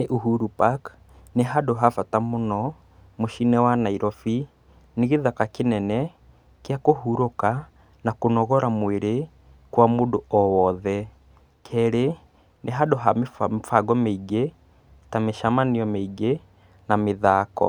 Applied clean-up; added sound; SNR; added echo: none; none; none; none.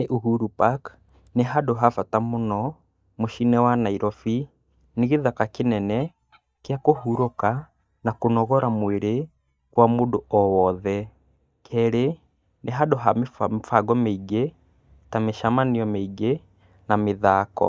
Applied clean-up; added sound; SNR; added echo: neural mask model DeepFilterNet 3.